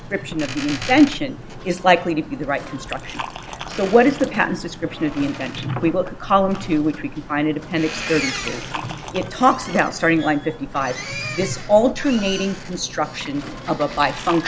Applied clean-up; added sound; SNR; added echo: none; Liquid + Boat, Water vehicle; 10 dB; none.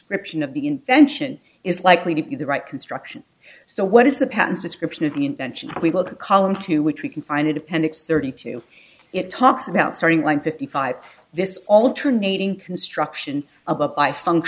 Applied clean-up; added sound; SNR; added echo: none; none; none; none.